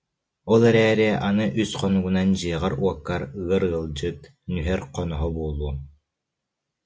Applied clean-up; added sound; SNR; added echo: none; none; none; none.